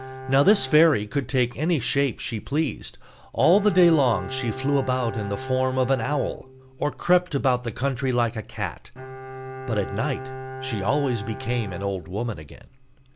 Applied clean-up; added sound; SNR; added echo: none; Bowed string instrument; 13 dB; none.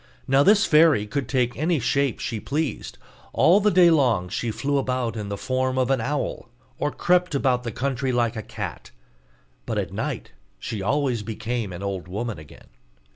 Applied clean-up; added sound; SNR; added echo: none; none; none; none.